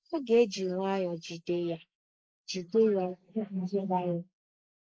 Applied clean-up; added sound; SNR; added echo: neural mask model Resemble Enhance denoiser.